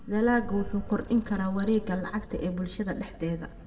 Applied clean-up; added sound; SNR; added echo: none; Camera; 5 dB; reverberation time 1.6 s.